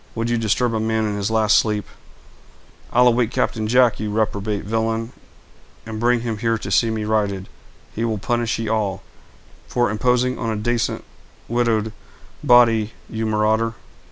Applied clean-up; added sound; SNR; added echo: none; none; none; none.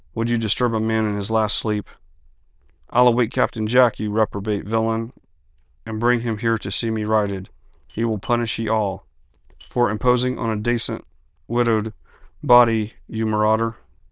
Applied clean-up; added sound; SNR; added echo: neural diffusion model UNIVERSE++.